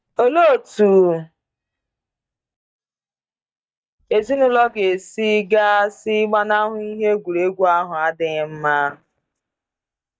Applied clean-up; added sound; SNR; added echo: neural mask model DeepFilterNet 3.